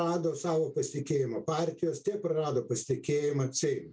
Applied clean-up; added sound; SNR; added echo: none; none; none; none.